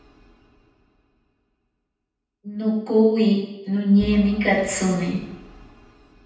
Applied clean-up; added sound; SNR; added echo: none; Engine / Vehicle; 19 dB; reverberation time 0.9 s.